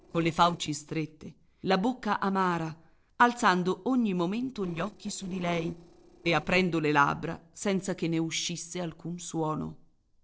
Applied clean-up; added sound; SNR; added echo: neural separator model SepFormer DNS4.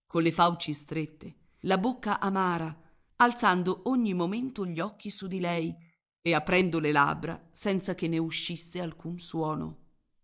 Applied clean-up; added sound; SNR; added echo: neural mask model Resemble Enhance denoiser.